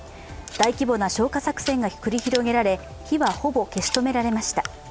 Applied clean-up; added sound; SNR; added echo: none; Scissors; 13 dB; none.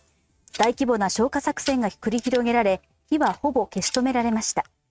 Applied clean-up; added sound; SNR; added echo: neural mask model RNNoise.